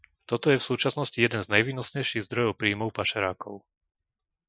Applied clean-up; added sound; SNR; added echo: classical method Wiener filter.